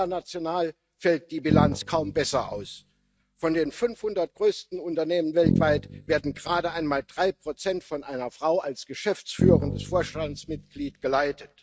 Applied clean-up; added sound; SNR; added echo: neural mask model RNNoise.